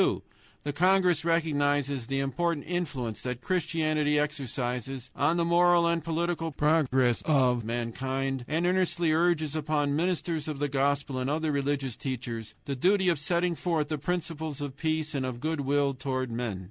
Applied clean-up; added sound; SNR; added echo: none; none; none; none.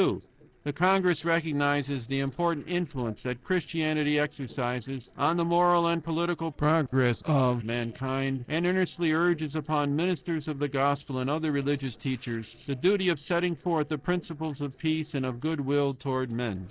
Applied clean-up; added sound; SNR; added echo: neural separator model SepFormer DNS4.